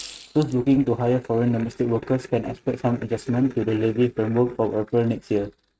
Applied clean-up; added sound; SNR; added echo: neural mask model RNNoise.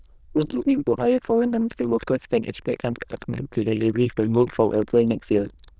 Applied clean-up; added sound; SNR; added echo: neural diffusion model UNIVERSE++.